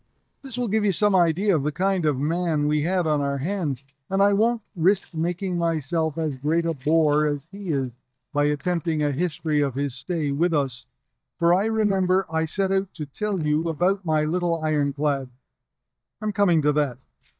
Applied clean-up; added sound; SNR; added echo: neural mask model DeepFilterNet 3.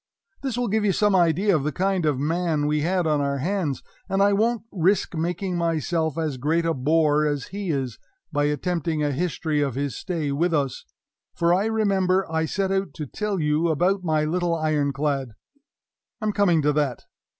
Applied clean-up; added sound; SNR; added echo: none; none; none; none.